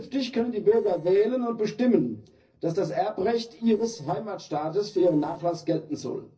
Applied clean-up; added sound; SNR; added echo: neural separator model SepFormer DNS4.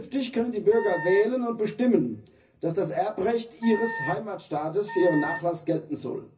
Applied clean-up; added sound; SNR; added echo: none; Wind instrument, woodwind instrument; 10 dB; reverberation time 0.4 s.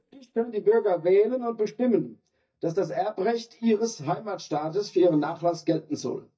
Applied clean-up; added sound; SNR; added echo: neural mask model DeepFilterNet 3.